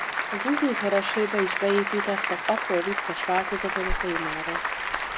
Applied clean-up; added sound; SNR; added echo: none; Applause; 1 dB; none.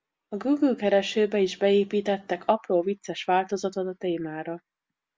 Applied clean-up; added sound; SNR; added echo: none; none; none; none.